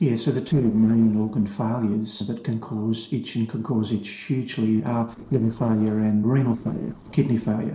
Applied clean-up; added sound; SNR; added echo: neural separator model SepFormer DNS4.